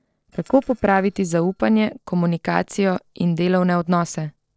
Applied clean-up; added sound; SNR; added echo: neural separator model SepFormer DNS4.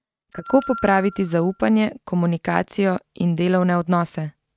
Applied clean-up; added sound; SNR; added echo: neural mask model RNNoise.